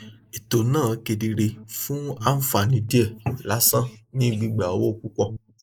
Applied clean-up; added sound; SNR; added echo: neural mask model Resemble Enhance denoiser.